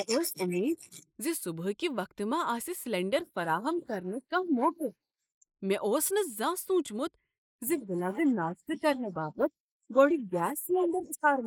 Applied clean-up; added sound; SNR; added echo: neural mask model Resemble Enhance denoiser.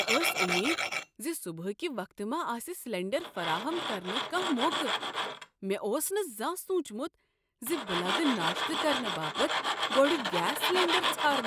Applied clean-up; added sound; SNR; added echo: none; Tools; 1 dB; none.